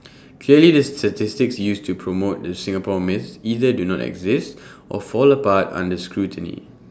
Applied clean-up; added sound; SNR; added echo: none; none; none; none.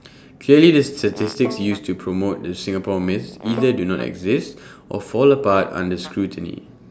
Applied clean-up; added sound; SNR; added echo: none; Fart + Bowed string instrument; 18 dB; none.